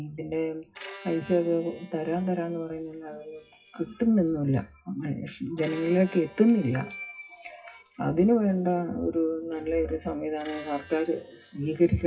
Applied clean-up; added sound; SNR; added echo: classical method WPE with log-MMSE.